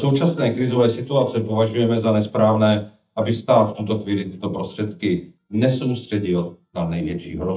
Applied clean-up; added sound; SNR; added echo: neural mask model DeepFilterNet 3.